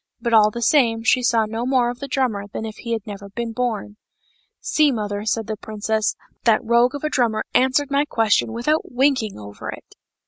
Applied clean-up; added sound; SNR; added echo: none; none; none; none.